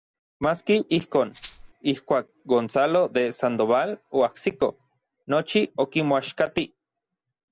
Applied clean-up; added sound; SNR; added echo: none; Rattle (instrument); 7 dB; none.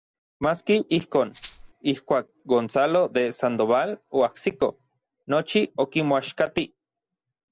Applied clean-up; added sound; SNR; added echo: neural separator model SepFormer DNS4.